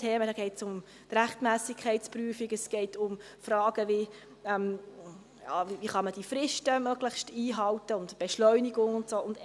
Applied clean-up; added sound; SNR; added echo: none; none; none; none.